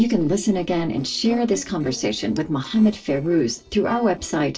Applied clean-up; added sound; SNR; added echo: neural separator model SepFormer DNS4.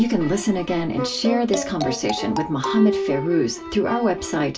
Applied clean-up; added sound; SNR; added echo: none; Marimba, xylophone; 10 dB; reverberation time 0.2 s.